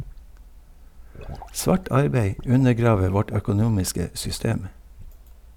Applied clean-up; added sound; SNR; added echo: none; Sink (filling or washing) / Gurgling / Liquid; 18 dB; none.